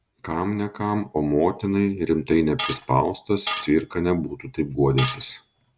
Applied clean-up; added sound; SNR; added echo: none; Tools; 9 dB; none.